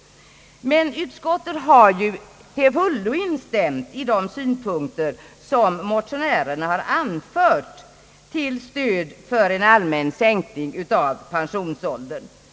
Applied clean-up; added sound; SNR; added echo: none; none; none; none.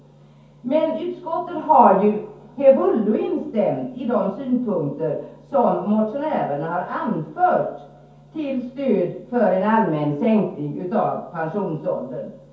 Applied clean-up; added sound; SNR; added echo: none; none; none; reverberation time 0.6 s.